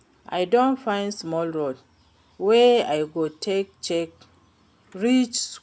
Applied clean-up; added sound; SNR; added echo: none; none; none; none.